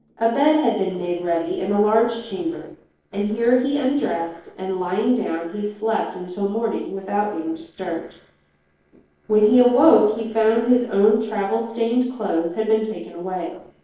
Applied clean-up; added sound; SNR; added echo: neural separator model SepFormer DNS4.